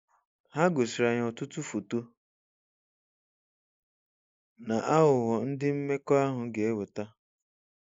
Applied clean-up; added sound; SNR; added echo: neural mask model Resemble Enhance denoiser.